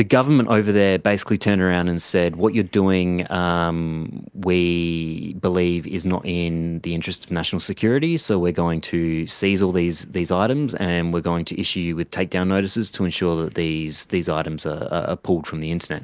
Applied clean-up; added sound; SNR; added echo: none; none; none; none.